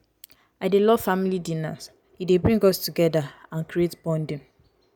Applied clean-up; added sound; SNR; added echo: none; none; none; none.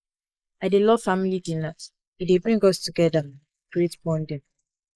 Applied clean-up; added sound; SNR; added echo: neural mask model Resemble Enhance denoiser.